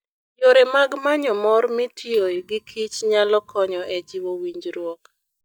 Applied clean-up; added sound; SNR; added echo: neural mask model DeepFilterNet 3.